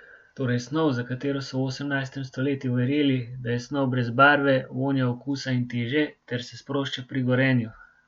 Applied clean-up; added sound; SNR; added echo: none; none; none; none.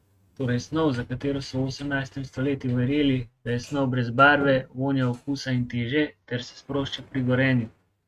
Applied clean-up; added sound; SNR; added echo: neural mask model RNNoise.